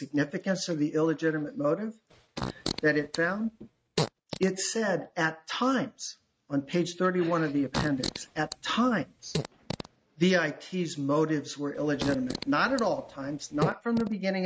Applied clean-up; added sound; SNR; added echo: neural mask model RNNoise.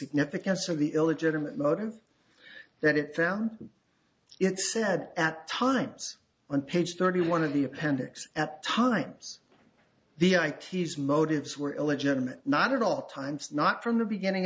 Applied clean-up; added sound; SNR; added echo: none; none; none; none.